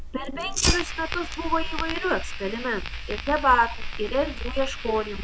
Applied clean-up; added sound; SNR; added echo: none; Fire; 3 dB; none.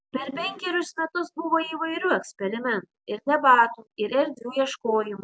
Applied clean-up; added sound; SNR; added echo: none; none; none; none.